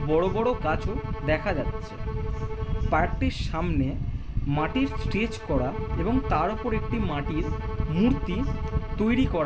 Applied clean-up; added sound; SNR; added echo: none; Bowed string instrument; 13 dB; none.